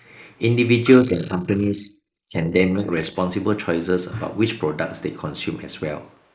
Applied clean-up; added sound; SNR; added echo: neural mask model Resemble Enhance denoiser.